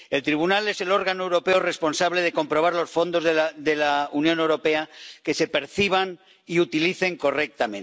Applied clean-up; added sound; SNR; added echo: none; none; none; none.